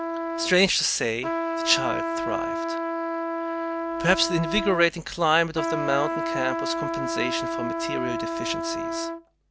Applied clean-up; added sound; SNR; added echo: none; Trumpet; 2 dB; none.